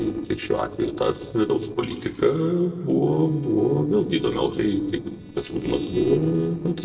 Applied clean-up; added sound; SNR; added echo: neural separator model SepFormer DNS4.